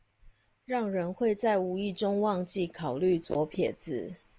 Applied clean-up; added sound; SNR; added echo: none; none; none; none.